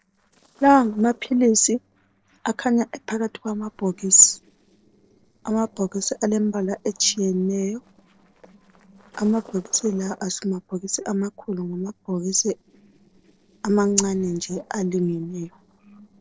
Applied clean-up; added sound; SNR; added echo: neural separator model SepFormer DNS4.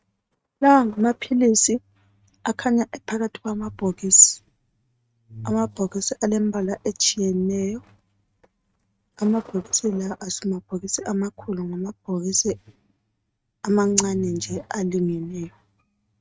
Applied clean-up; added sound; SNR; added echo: neural mask model RNNoise.